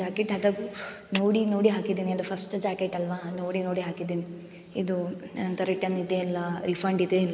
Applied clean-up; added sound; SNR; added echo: none; Clapping; 14 dB; none.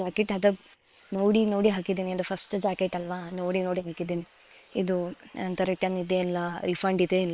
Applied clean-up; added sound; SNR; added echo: neural separator model SepFormer WHAM!.